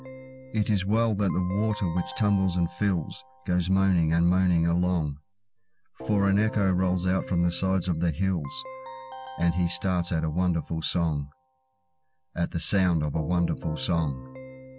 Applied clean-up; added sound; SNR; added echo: none; Keyboard (musical); 17 dB; none.